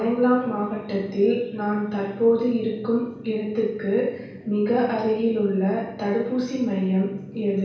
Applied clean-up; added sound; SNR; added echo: none; none; none; reverberation time 0.7 s.